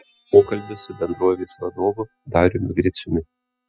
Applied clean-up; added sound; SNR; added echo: classical method spectral subtraction.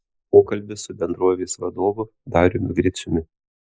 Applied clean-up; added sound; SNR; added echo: neural mask model Resemble Enhance denoiser.